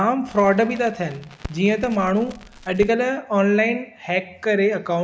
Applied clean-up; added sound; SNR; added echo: none; Crackle; 19 dB; none.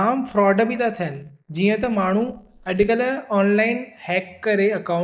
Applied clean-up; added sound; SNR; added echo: neural mask model Resemble Enhance denoiser.